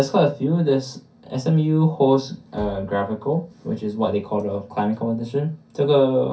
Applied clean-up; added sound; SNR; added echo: none; Bass drum; 18 dB; reverberation time 0.3 s.